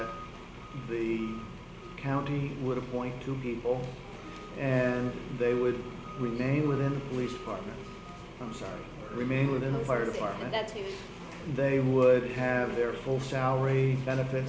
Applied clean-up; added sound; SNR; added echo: none; none; none; none.